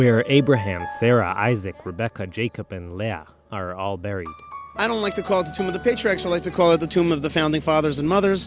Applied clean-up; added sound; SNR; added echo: none; none; none; none.